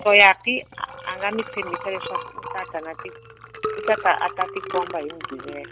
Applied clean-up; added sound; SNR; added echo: none; Liquid; 9 dB; none.